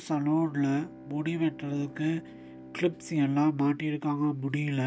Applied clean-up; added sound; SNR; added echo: none; Bowed string instrument; 20 dB; none.